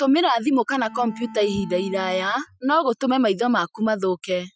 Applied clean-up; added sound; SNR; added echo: classical method Wiener filter.